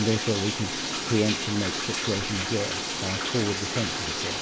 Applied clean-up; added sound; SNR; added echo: none; Bathtub (filling or washing); 1 dB; none.